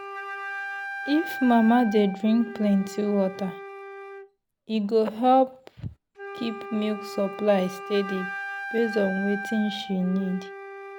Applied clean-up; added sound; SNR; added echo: none; Wind instrument, woodwind instrument; 11 dB; none.